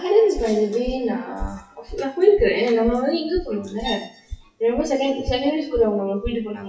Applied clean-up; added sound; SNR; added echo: classical method WPE with log-MMSE.